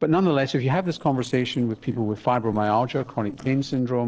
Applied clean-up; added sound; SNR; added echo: neural separator model SepFormer DNS4.